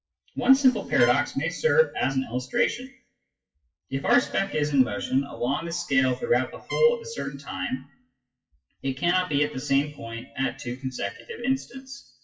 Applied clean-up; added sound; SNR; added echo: classical method WPE with log-MMSE.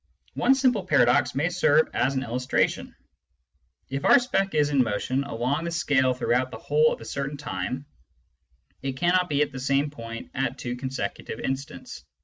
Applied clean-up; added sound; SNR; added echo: none; none; none; none.